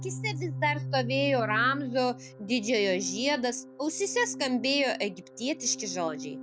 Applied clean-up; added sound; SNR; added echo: none; Organ; 9 dB; none.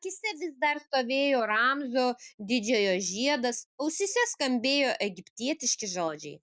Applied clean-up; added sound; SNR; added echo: none; none; none; none.